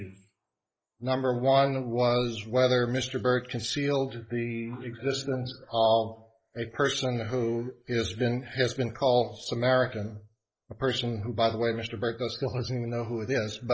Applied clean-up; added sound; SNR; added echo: neural mask model Resemble Enhance denoiser.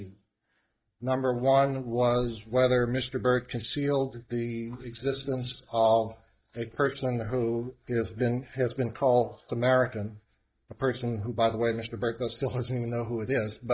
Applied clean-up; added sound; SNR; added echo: neural mask model DeepFilterNet 3.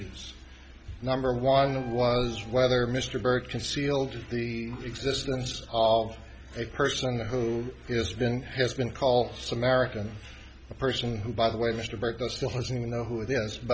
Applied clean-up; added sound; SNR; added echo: none; Wind instrument, woodwind instrument; 20 dB; none.